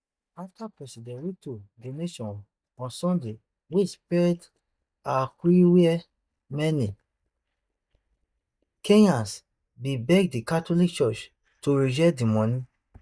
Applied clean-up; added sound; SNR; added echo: neural mask model DeepFilterNet 3.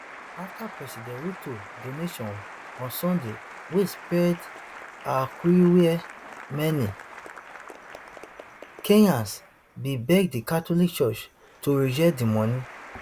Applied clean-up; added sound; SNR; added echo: none; Applause; 17 dB; none.